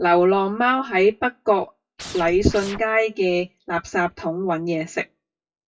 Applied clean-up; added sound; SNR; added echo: classical method WPE with log-MMSE.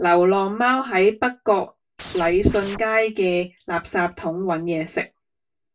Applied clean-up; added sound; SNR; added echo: none; Scratching (performance technique); 14 dB; reverberation time 0.1 s.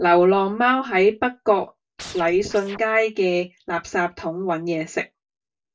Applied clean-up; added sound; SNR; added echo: neural mask model DeepFilterNet 3.